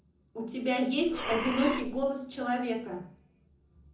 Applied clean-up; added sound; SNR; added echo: none; Breathing; 5 dB; reverberation time 0.6 s.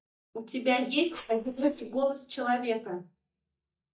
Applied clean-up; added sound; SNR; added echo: neural mask model DeepFilterNet 3.